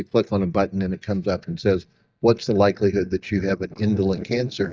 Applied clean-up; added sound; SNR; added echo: neural mask model DeepFilterNet 3.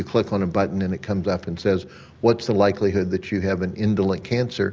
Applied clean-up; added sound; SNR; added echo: none; none; none; none.